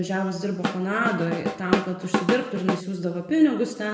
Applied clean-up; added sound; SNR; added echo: none; Drum / Drum kit; 2 dB; reverberation time 1.0 s.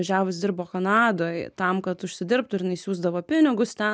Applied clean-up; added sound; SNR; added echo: none; none; none; none.